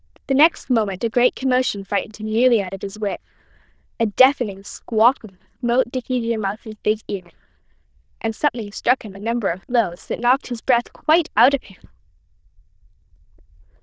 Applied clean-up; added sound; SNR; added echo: neural diffusion model UNIVERSE++.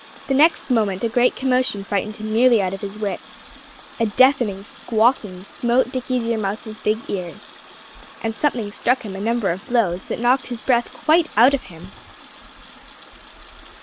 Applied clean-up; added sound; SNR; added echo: none; Water tap, faucet; 19 dB; none.